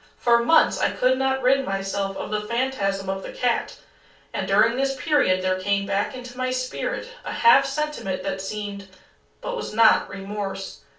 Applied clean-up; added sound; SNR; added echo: none; none; none; reverberation time 0.3 s.